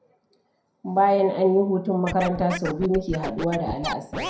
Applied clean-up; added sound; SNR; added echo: none; Scratching (performance technique); 9 dB; reverberation time 0.4 s.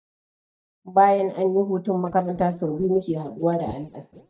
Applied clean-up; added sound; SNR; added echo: neural mask model DeepFilterNet 3.